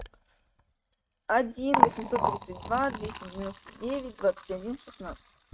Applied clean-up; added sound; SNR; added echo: neural mask model RNNoise.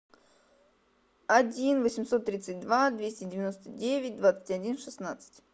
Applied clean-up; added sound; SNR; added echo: none; none; none; none.